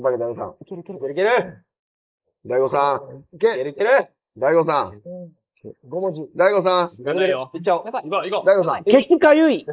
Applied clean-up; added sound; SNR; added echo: neural mask model Resemble Enhance denoiser.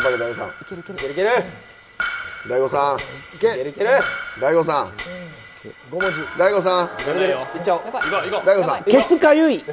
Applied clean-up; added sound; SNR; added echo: none; none; none; none.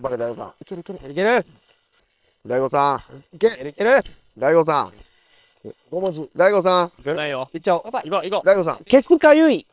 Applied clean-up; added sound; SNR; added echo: neural separator model SepFormer WHAM!.